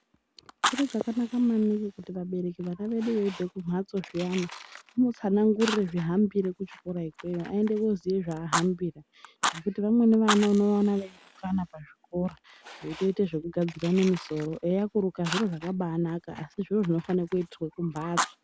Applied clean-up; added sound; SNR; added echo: none; Fire; 11 dB; none.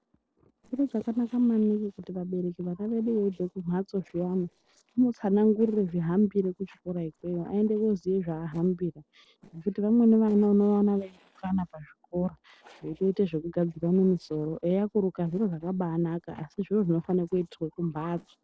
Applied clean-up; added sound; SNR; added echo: neural separator model SepFormer DNS4.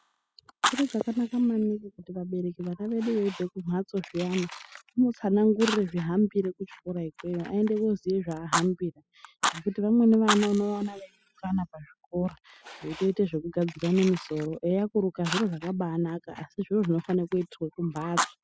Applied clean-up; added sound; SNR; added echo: classical method spectral subtraction.